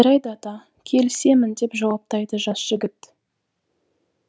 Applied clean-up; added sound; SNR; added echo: none; none; none; none.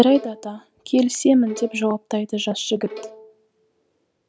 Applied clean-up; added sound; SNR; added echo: none; Bowed string instrument; 19 dB; none.